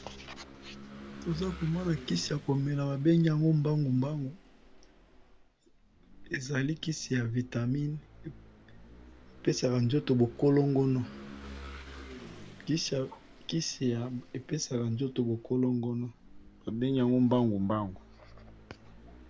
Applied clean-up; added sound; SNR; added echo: none; Engine / Vehicle; 18 dB; none.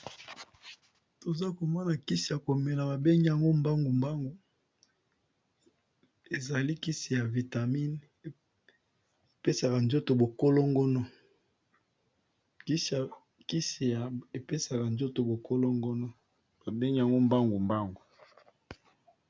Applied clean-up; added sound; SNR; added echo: none; none; none; none.